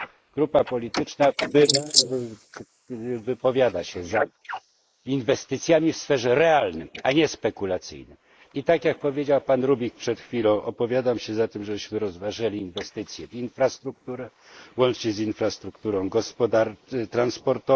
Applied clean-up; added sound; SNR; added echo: neural mask model Resemble Enhance denoiser.